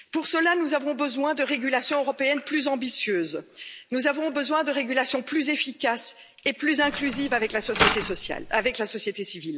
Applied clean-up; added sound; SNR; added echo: none; Mechanisms; 3 dB; none.